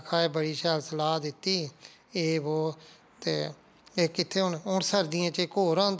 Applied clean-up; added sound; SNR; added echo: none; none; none; none.